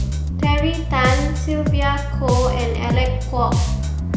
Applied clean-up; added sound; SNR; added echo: none; Bass guitar; -4 dB; none.